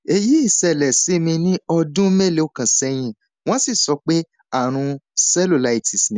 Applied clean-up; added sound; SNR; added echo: none; none; none; none.